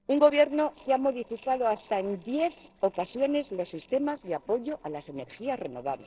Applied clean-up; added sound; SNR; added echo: neural separator model SepFormer DNS4.